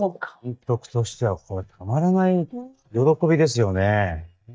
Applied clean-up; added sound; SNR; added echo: neural mask model DeepFilterNet 3.